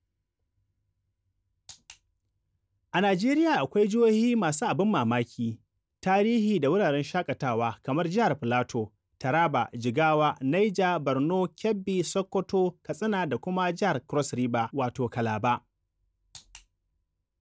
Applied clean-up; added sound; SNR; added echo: none; none; none; none.